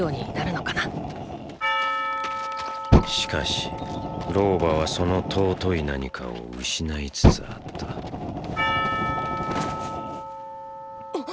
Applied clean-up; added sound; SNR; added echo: none; Percussion + Fire; -2 dB; none.